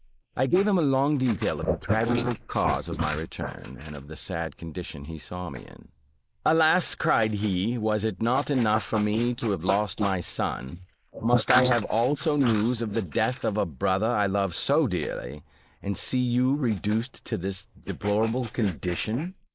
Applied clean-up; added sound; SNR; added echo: neural mask model Resemble Enhance denoiser.